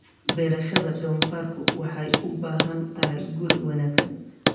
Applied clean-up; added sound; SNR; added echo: none; Hammer; 0 dB; reverberation time 0.9 s.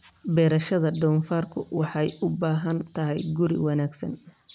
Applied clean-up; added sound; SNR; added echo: none; none; none; none.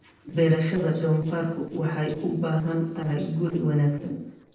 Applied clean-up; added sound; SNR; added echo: neural separator model SepFormer DNS4.